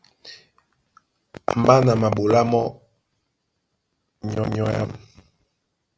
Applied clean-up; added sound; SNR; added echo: none; none; none; none.